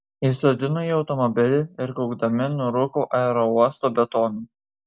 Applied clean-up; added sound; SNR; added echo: none; none; none; none.